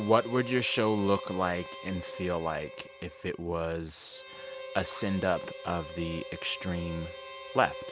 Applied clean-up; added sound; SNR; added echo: none; Harmonica; 12 dB; none.